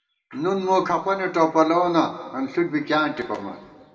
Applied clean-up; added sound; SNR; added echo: none; none; none; reverberation time 1.8 s.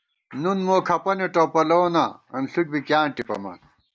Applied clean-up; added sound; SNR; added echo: none; none; none; none.